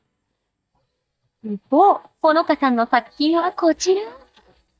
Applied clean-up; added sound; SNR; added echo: neural mask model DeepFilterNet 3.